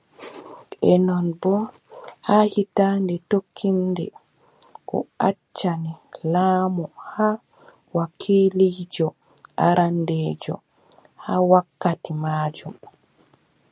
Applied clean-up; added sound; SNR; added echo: none; none; none; none.